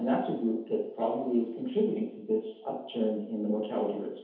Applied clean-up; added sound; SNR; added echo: none; none; none; reverberation time 0.8 s.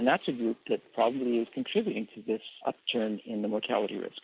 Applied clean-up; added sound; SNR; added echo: none; none; none; none.